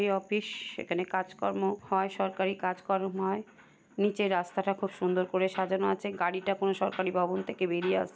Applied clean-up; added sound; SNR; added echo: none; none; none; none.